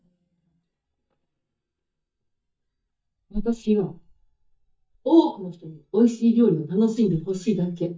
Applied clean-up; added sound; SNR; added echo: neural mask model DeepFilterNet 3.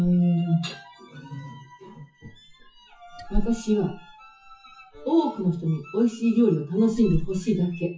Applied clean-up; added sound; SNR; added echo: classical method WPE with log-MMSE.